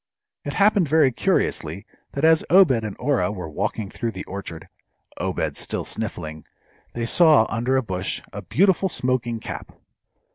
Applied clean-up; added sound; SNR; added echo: none; none; none; none.